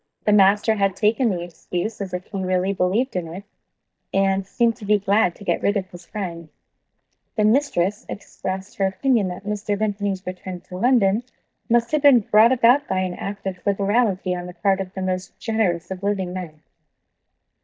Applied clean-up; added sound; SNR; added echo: neural mask model DeepFilterNet 3.